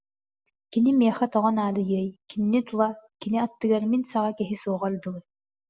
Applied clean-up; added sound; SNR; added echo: none; none; none; none.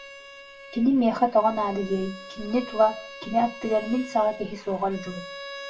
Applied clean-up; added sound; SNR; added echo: none; Bowed string instrument; 16 dB; reverberation time 0.2 s.